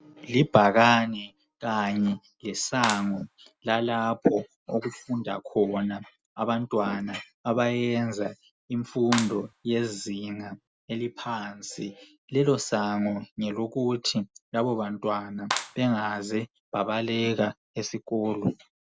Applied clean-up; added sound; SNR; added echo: none; Clapping; 10 dB; none.